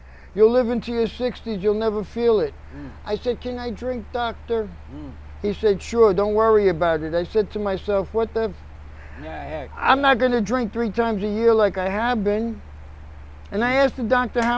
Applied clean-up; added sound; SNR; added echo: none; Mechanical fan; 17 dB; none.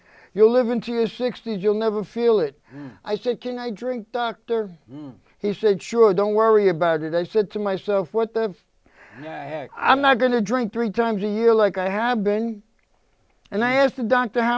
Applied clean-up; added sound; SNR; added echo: none; none; none; none.